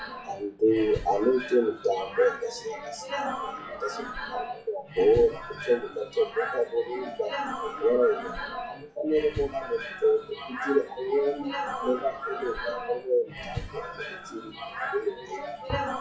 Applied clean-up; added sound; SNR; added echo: classical method WPE with log-MMSE.